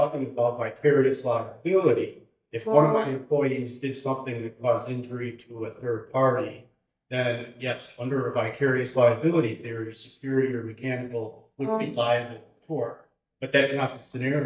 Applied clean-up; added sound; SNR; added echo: neural mask model DeepFilterNet 3.